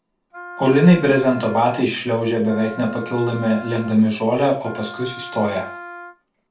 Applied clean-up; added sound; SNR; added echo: none; Wind instrument, woodwind instrument; 16 dB; reverberation time 0.3 s.